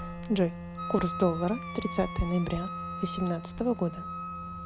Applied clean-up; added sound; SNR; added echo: none; Wind instrument, woodwind instrument + Wind instrument, woodwind instrument; 7 dB; none.